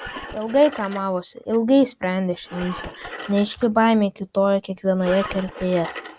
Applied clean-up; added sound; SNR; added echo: none; Engine; 15 dB; none.